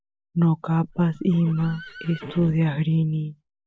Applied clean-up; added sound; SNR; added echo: none; Livestock, farm animals, working animals; 19 dB; none.